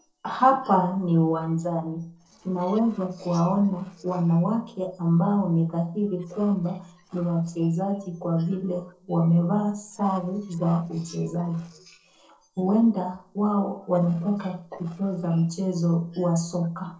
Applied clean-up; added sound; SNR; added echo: neural separator model SepFormer DNS4.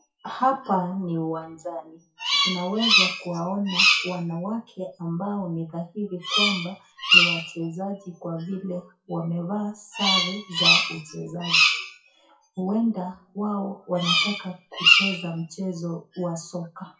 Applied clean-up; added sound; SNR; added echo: classical method WPE with log-MMSE.